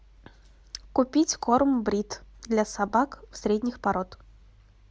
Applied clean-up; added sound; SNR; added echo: none; none; none; none.